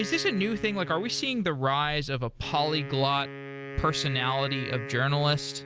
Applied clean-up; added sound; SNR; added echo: none; Wind instrument, woodwind instrument; 12 dB; none.